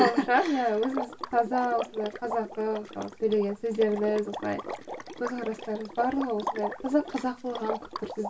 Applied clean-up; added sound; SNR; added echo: none; Water / Liquid; 10 dB; reverberation time 0.2 s.